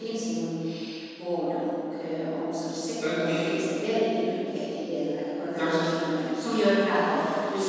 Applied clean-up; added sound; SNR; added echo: none; none; none; reverberation time 2.1 s.